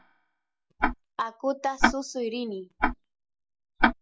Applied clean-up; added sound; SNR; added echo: classical method log-MMSE.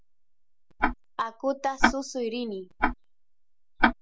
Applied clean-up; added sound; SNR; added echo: none; Tick-tock; -5 dB; none.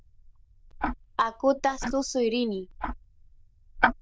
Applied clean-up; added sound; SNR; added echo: neural diffusion model UNIVERSE++.